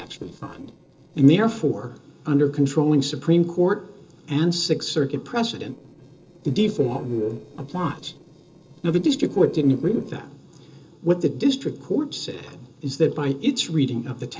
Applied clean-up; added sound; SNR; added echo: neural separator model SepFormer DNS4.